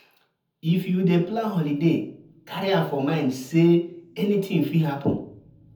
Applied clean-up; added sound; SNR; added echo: none; none; none; reverberation time 0.6 s.